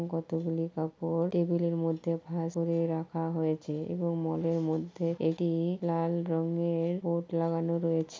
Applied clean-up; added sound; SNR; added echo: none; none; none; none.